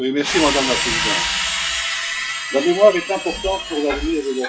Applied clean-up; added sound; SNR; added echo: classical method WPE with log-MMSE.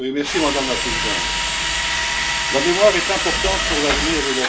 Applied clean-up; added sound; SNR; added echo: none; Drill; -1 dB; reverberation time 2.6 s.